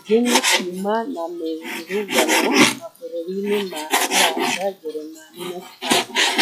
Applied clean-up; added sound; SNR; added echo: classical method log-MMSE.